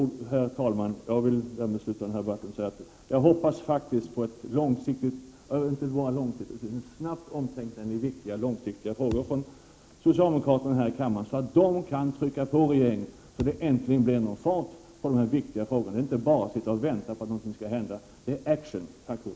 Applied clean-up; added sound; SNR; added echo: none; Thump, thud; 14 dB; none.